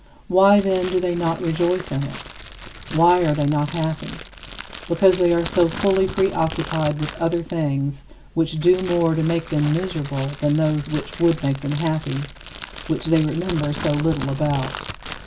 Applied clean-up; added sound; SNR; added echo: none; Crackle; 11 dB; none.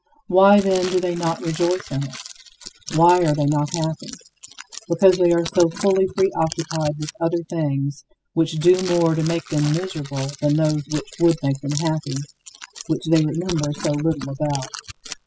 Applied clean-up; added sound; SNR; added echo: classical method spectral subtraction.